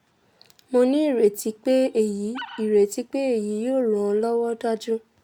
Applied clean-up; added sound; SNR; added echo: none; Animal; 16 dB; none.